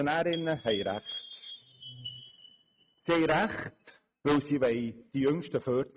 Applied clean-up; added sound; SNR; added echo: neural mask model RNNoise.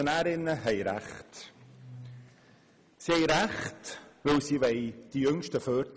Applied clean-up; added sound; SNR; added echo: none; none; none; none.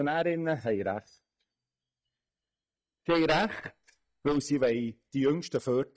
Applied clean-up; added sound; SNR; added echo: neural mask model DeepFilterNet 3.